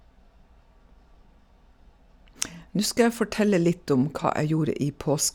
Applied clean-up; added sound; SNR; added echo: none; none; none; none.